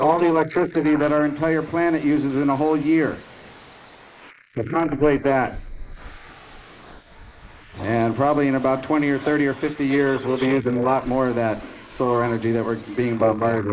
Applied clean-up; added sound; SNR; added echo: neural mask model Resemble Enhance denoiser.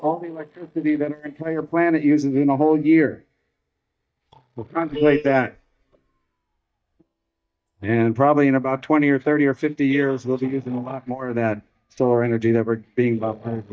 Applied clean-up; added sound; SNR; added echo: neural mask model DeepFilterNet 3.